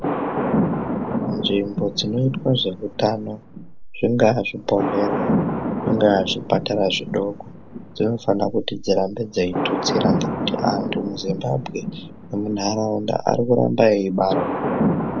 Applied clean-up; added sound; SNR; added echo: none; Thunder; 3 dB; none.